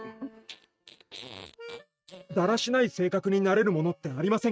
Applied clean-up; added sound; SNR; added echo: neural mask model RNNoise.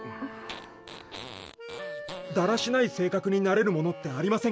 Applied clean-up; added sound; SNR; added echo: none; Fart; 16 dB; none.